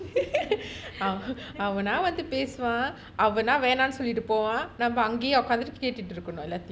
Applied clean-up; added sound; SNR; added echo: none; none; none; none.